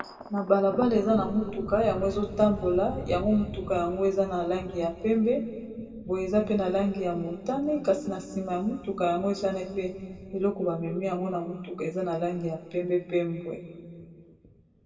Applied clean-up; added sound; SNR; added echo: none; Thunder; 15 dB; reverberation time 1.9 s.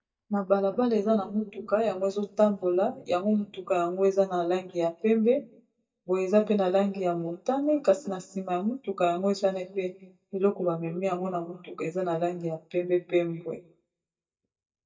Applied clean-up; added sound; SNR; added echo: neural mask model DeepFilterNet 3.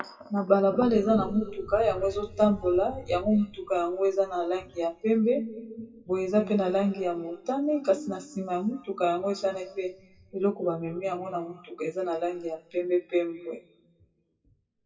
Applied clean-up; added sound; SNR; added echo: classical method WPE with log-MMSE.